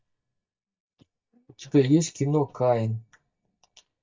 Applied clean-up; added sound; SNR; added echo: neural mask model DeepFilterNet 3.